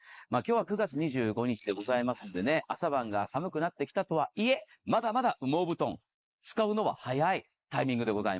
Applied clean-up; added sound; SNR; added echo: neural mask model Resemble Enhance denoiser.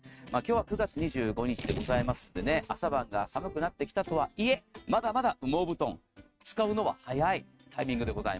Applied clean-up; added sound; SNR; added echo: neural mask model RNNoise.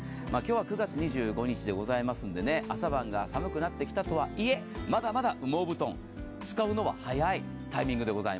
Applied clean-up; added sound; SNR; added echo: none; none; none; none.